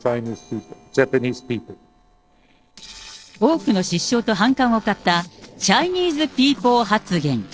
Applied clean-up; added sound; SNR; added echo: neural separator model SepFormer DNS4.